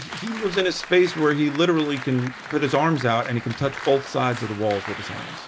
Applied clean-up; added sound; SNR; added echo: none; Applause; 13 dB; none.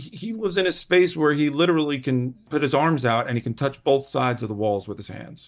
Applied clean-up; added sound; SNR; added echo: none; none; none; none.